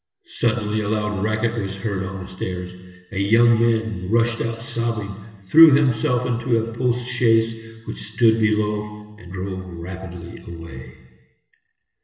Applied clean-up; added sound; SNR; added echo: none; none; none; reverberation time 1.3 s.